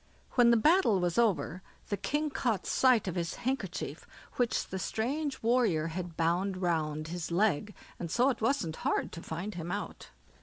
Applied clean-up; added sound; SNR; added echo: none; none; none; none.